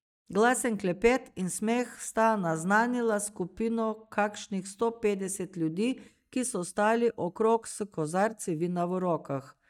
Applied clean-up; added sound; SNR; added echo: neural mask model DeepFilterNet 3.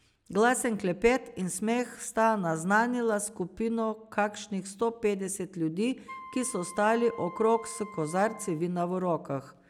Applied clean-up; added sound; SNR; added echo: none; Wind instrument, woodwind instrument; 17 dB; none.